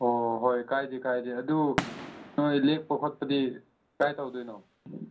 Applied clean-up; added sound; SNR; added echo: none; Fireworks; 14 dB; reverberation time 0.3 s.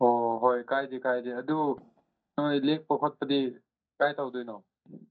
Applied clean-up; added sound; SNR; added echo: neural mask model DeepFilterNet 3.